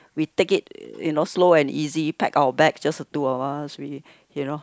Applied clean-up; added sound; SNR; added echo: neural mask model Resemble Enhance denoiser.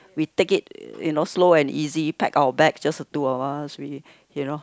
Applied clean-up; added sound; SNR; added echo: none; none; none; none.